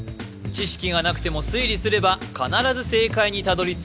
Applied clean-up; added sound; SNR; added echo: none; none; none; none.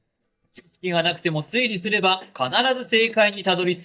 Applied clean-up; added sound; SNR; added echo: neural mask model DeepFilterNet 3.